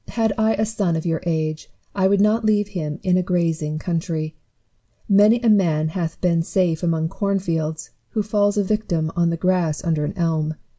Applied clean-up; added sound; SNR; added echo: none; none; none; none.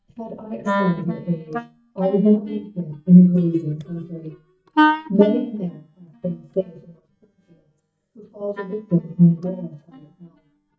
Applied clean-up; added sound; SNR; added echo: neural mask model DeepFilterNet 3.